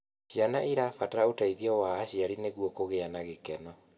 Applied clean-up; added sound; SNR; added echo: none; none; none; reverberation time 1.0 s.